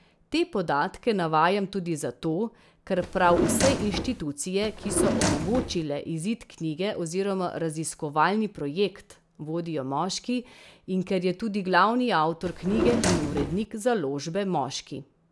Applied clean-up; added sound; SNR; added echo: none; Drawer open or close; 0 dB; none.